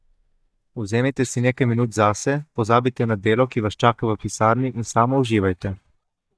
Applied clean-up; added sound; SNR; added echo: neural mask model DeepFilterNet 3.